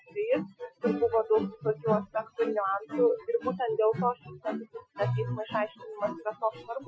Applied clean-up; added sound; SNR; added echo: classical method Wiener filter.